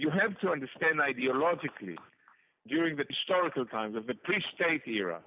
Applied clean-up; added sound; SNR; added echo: none; none; none; none.